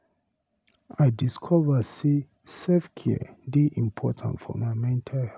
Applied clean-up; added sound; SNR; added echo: none; none; none; none.